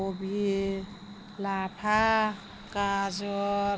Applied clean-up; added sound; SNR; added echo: none; none; none; none.